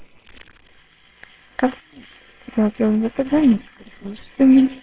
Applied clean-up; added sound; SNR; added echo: neural separator model SepFormer WHAMR!.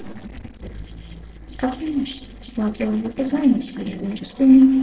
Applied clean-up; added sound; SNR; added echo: neural separator model SepFormer DNS4.